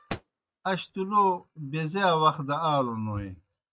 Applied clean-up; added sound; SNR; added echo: neural mask model RNNoise.